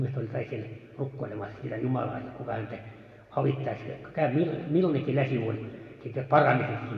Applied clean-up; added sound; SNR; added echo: none; none; none; reverberation time 1.9 s.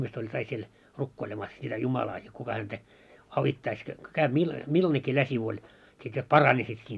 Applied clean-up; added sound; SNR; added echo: none; none; none; none.